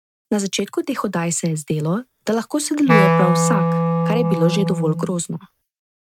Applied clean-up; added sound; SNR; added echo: neural mask model RNNoise.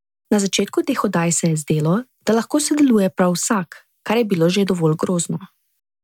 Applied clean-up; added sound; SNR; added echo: none; none; none; none.